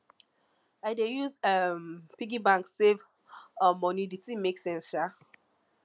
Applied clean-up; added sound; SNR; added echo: none; none; none; none.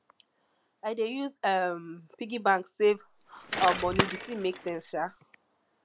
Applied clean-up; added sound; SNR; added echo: none; Bicycle; 4 dB; none.